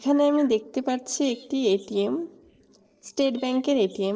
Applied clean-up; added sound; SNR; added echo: neural separator model SepFormer DNS4.